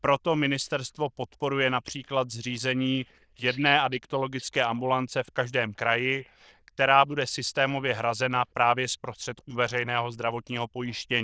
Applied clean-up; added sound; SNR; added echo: neural diffusion model UNIVERSE++.